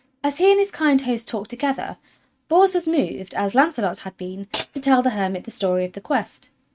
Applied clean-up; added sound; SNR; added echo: neural mask model RNNoise.